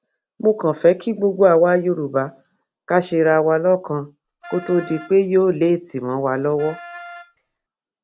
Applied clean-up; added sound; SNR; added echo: none; Wind instrument, woodwind instrument; 19 dB; none.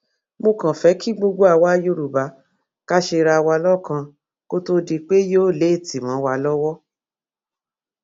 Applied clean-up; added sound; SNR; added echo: none; none; none; none.